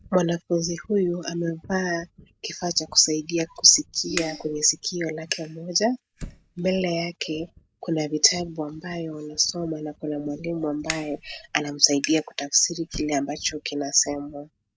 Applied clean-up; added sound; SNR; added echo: none; Fire; 17 dB; none.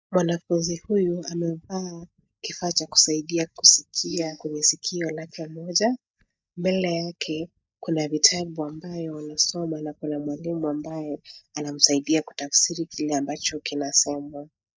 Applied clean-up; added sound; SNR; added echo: neural mask model DeepFilterNet 3.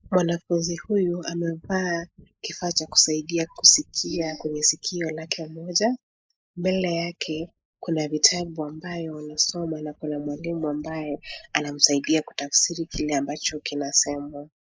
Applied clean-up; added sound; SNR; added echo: neural mask model Resemble Enhance denoiser.